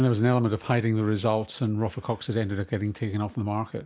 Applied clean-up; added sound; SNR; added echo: none; none; none; none.